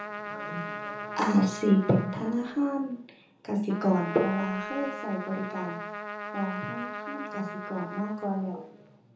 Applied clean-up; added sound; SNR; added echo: none; Trumpet; 9 dB; reverberation time 1.0 s.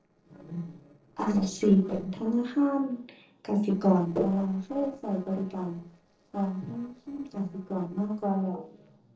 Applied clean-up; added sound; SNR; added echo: neural separator model SepFormer DNS4.